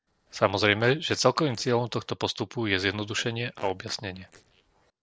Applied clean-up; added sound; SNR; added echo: neural separator model SepFormer DNS4.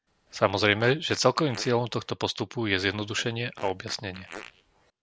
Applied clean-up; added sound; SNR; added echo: none; Fart; 19 dB; none.